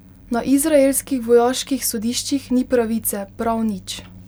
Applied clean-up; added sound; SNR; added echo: none; none; none; none.